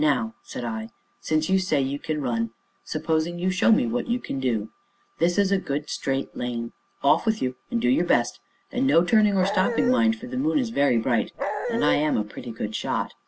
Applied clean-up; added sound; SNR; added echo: none; Dog; 3 dB; none.